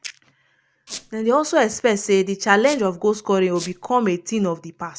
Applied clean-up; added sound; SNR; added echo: none; Squeak; 16 dB; none.